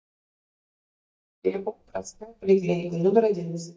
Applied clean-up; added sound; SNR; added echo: neural mask model DeepFilterNet 3.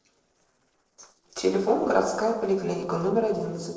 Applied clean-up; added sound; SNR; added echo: neural separator model SepFormer DNS4.